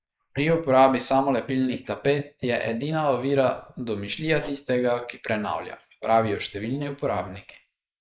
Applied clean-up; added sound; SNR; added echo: neural mask model Resemble Enhance denoiser.